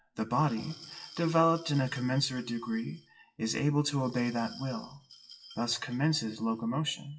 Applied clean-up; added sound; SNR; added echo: classical method WPE with log-MMSE.